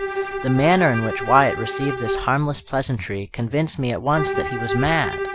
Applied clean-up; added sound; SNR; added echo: none; Bowed string instrument; 7 dB; none.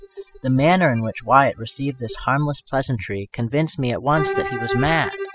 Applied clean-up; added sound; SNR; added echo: classical method spectral subtraction.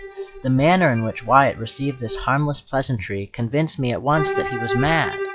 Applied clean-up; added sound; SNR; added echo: classical method log-MMSE.